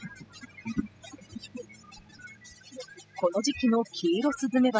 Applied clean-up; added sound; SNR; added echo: classical method spectral subtraction.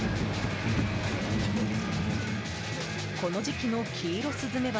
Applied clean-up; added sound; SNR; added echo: none; Cough; 17 dB; none.